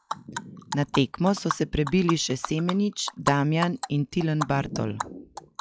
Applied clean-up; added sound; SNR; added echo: classical method log-MMSE.